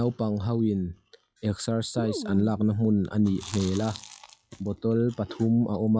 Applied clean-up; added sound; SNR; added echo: classical method log-MMSE.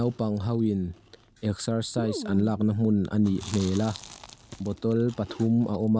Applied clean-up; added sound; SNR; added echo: none; Chewing, mastication; 16 dB; none.